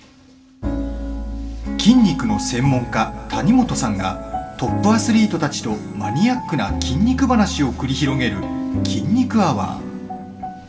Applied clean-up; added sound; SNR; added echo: none; Bowed string instrument; 16 dB; reverberation time 2.6 s.